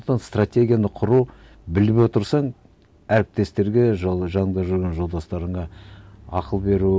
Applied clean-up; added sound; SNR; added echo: none; none; none; none.